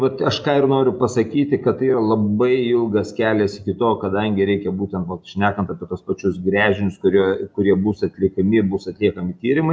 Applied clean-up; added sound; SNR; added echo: none; none; none; none.